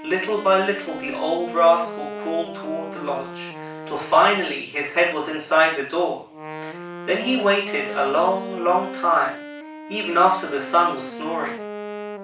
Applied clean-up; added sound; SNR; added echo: none; Wind instrument, woodwind instrument; 12 dB; reverberation time 0.3 s.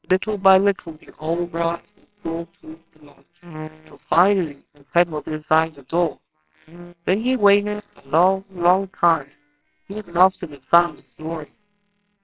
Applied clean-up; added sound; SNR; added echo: neural separator model SepFormer WHAMR!.